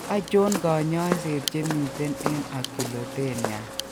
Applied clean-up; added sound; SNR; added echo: none; Walk, footsteps; 6 dB; none.